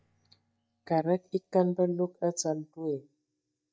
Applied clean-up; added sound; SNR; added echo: neural mask model DeepFilterNet 3.